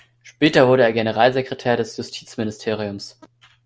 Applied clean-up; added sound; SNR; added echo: none; none; none; none.